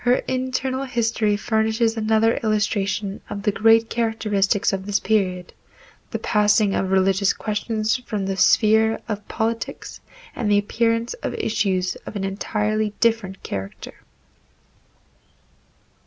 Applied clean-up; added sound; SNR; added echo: none; none; none; none.